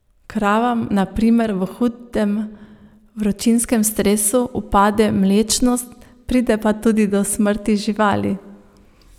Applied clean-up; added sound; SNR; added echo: none; none; none; none.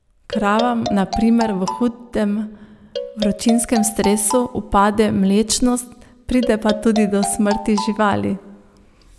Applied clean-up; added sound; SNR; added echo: none; Marimba, xylophone; 9 dB; none.